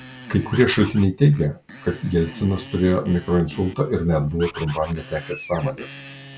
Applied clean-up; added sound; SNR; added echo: none; Bird + Screech; 17 dB; none.